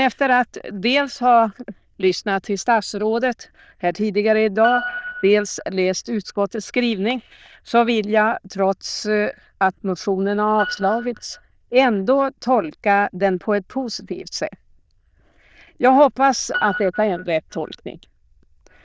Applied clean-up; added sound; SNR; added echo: neural diffusion model UNIVERSE++.